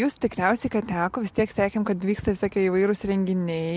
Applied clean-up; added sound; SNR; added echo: none; none; none; none.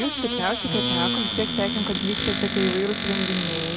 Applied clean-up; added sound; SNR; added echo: none; Squeak / Cupboard open or close; -1 dB; none.